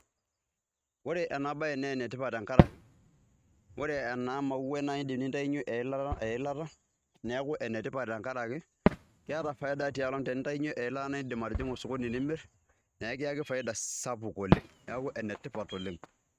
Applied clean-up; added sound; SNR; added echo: neural mask model RNNoise.